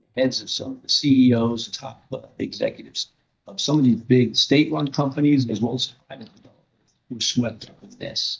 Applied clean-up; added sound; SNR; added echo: neural mask model DeepFilterNet 3.